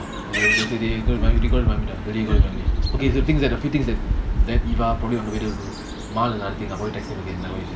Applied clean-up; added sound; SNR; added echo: none; Livestock, farm animals, working animals; 12 dB; none.